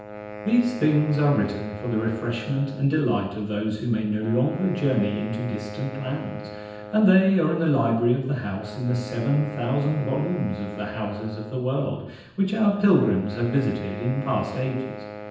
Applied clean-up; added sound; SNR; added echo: none; Wind instrument, woodwind instrument; 14 dB; reverberation time 0.9 s.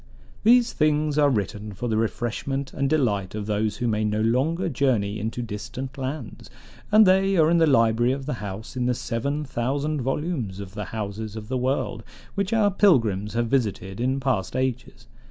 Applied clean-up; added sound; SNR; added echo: none; none; none; none.